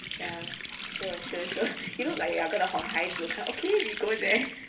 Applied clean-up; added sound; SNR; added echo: none; Water tap, faucet; 7 dB; reverberation time 0.3 s.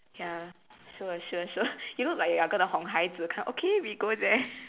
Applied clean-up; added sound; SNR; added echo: none; none; none; none.